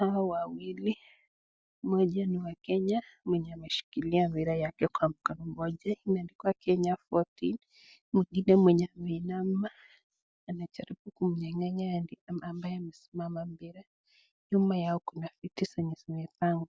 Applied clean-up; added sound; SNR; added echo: none; none; none; none.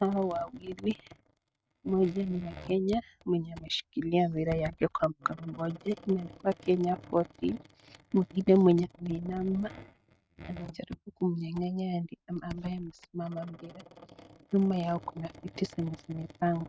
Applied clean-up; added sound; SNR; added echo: neural mask model RNNoise.